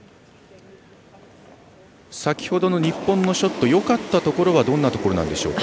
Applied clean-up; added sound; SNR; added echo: none; none; none; none.